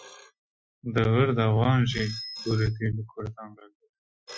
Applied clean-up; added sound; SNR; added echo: classical method Wiener filter.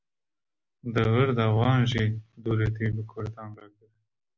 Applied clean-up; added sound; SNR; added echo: none; none; none; none.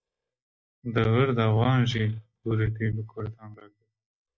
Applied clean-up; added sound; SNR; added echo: neural mask model DeepFilterNet 3.